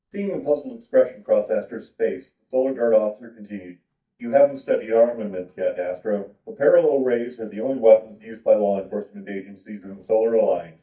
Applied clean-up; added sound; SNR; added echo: neural mask model DeepFilterNet 3.